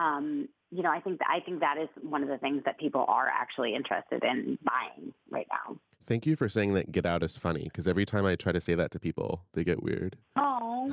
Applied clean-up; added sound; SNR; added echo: none; none; none; none.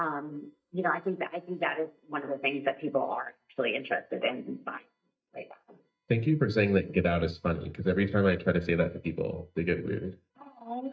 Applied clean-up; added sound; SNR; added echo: neural mask model DeepFilterNet 3.